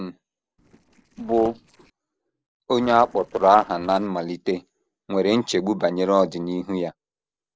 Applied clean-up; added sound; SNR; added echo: neural separator model SepFormer DNS4.